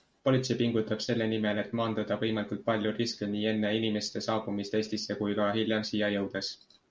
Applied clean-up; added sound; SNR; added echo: none; none; none; none.